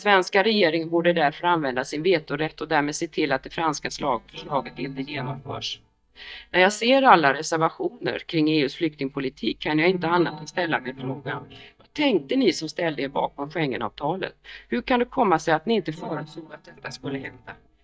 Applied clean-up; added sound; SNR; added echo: neural mask model DeepFilterNet 3.